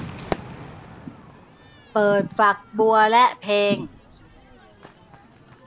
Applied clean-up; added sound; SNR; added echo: none; Crowd / Fireworks; 16 dB; none.